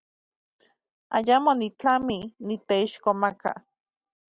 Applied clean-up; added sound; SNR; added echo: none; none; none; none.